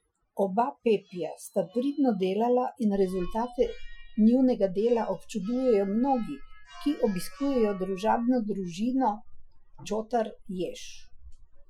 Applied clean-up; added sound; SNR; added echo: classical method Wiener filter.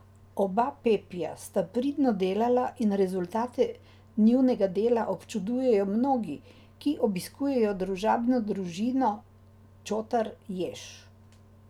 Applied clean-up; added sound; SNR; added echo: none; none; none; none.